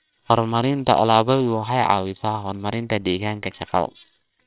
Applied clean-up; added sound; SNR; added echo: neural separator model SepFormer WHAMR!.